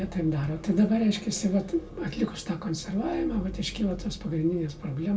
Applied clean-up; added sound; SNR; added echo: none; Engine; 15 dB; reverberation time 0.2 s.